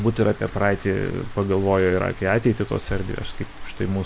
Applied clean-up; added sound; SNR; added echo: none; Rain; 19 dB; none.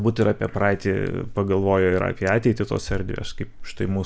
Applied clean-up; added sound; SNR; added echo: none; none; none; none.